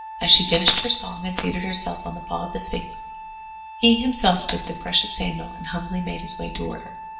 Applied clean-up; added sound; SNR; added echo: none; Wind instrument, woodwind instrument; 13 dB; reverberation time 0.8 s.